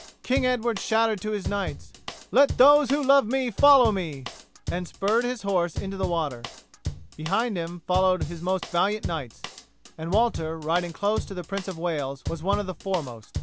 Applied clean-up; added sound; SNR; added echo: none; Drum kit; 11 dB; none.